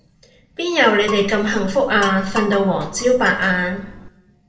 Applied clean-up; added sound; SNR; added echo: none; Glass; 11 dB; reverberation time 0.5 s.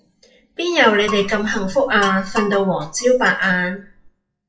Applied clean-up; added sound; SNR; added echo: classical method WPE with log-MMSE.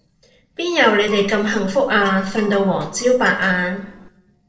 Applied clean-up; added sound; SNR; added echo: neural separator model SepFormer DNS4.